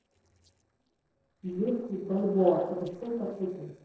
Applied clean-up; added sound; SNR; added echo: neural separator model SepFormer DNS4.